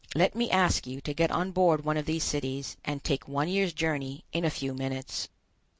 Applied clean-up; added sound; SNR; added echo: none; none; none; none.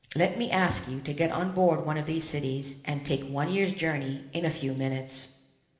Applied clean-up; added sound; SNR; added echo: none; none; none; reverberation time 1.1 s.